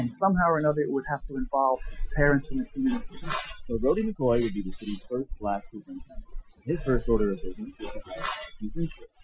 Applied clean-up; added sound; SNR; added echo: classical method Wiener filter.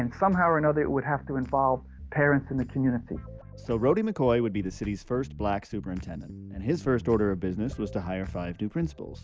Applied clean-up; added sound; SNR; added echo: none; none; none; none.